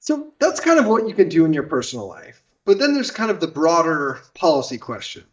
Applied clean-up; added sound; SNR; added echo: neural mask model DeepFilterNet 3.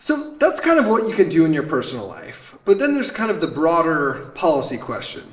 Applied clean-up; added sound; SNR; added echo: neural separator model SepFormer DNS4.